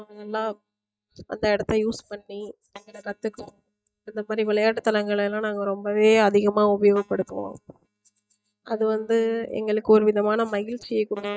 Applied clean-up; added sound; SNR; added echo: neural mask model DeepFilterNet 3.